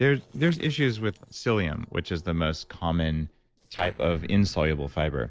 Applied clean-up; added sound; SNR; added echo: neural separator model SepFormer DNS4.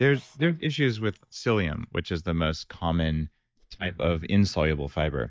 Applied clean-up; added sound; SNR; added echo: neural mask model DeepFilterNet 3.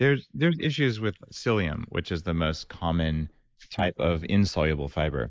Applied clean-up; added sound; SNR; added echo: neural mask model Resemble Enhance denoiser.